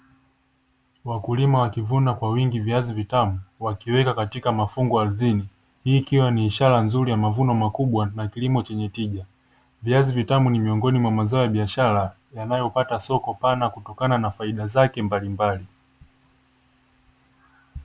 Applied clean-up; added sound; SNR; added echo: none; none; none; none.